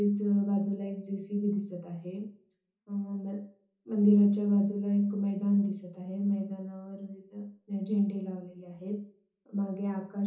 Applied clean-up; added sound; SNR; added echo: none; none; none; reverberation time 0.6 s.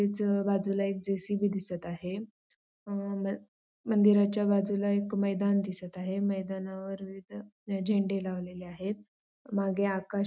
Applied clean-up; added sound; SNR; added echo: none; none; none; none.